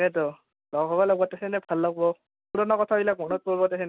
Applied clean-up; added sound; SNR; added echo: none; none; none; none.